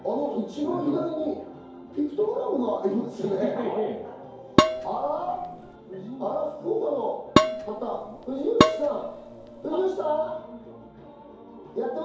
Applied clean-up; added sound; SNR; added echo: none; Dishes, pots, and pans; -4 dB; reverberation time 2.4 s.